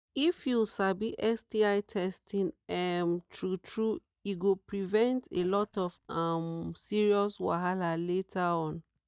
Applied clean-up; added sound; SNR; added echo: neural mask model DeepFilterNet 3.